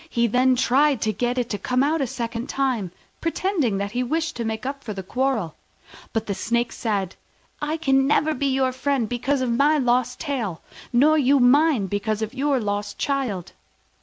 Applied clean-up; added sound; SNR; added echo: none; none; none; none.